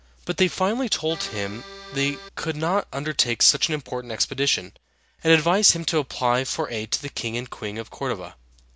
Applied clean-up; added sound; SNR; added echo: none; Accordion; 14 dB; none.